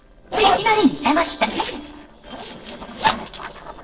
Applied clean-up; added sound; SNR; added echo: neural separator model SepFormer DNS4.